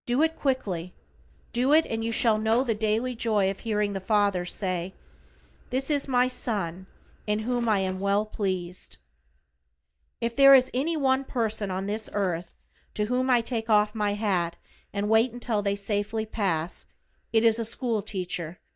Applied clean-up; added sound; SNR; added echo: neural mask model DeepFilterNet 3.